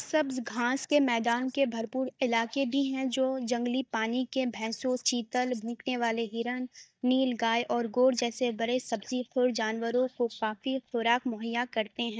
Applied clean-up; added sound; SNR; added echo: neural mask model DeepFilterNet 3.